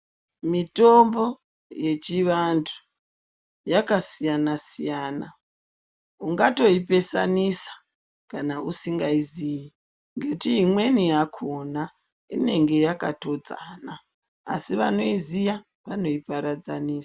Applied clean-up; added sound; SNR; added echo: none; none; none; none.